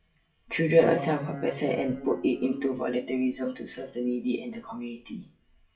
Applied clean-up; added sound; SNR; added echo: classical method WPE with log-MMSE.